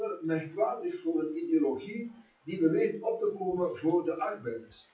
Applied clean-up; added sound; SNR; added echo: classical method WPE with log-MMSE.